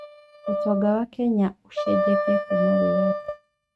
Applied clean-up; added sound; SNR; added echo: neural mask model RNNoise.